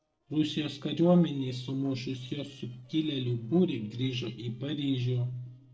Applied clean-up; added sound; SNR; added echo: neural separator model SepFormer DNS4.